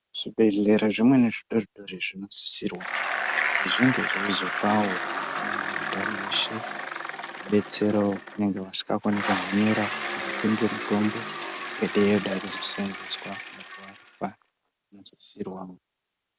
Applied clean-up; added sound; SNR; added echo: none; Bicycle; 6 dB; none.